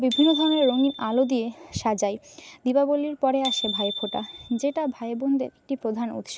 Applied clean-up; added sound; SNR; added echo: none; Bicycle bell; 10 dB; none.